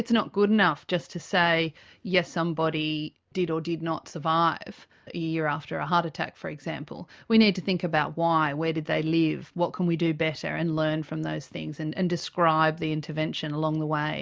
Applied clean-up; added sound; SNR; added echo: none; none; none; none.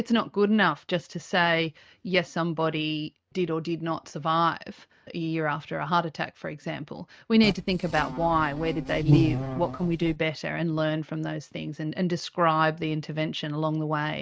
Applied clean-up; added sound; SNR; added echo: neural mask model RNNoise.